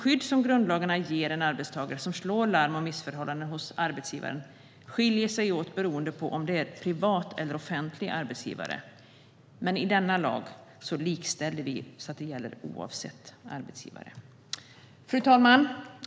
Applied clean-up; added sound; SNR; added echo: none; none; none; none.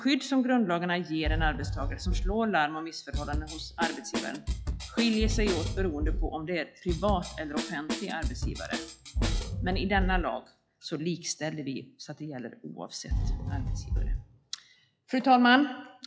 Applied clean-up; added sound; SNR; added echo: classical method log-MMSE.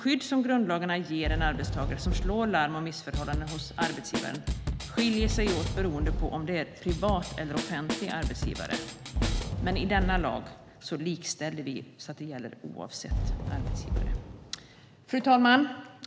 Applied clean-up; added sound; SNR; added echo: none; Drum kit + Fireworks; 3 dB; none.